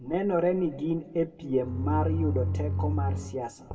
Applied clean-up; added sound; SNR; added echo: none; Bowed string instrument; 0 dB; reverberation time 1.8 s.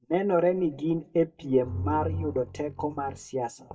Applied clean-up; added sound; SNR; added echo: neural mask model DeepFilterNet 3.